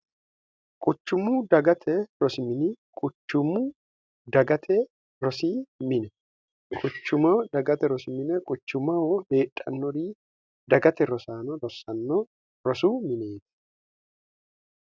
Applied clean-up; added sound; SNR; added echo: none; none; none; none.